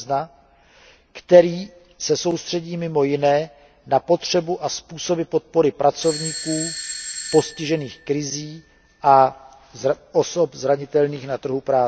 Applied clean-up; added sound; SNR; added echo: none; Bell / Doorbell; 11 dB; none.